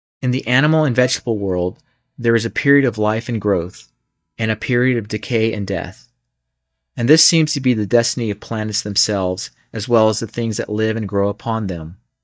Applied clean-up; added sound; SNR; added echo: neural mask model DeepFilterNet 3.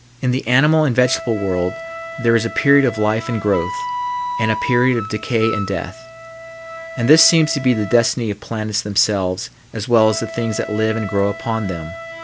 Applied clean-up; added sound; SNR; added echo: none; Wind instrument, woodwind instrument; 11 dB; none.